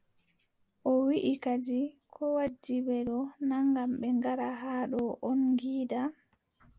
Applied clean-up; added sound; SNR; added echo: none; none; none; none.